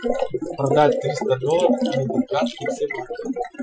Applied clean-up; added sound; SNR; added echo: classical method Wiener filter.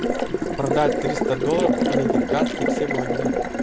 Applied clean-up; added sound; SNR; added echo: none; Water tap, faucet; -4 dB; none.